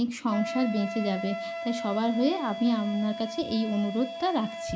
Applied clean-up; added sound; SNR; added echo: none; Wind instrument, woodwind instrument; 8 dB; none.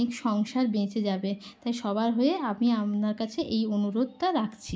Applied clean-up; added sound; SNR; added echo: none; none; none; none.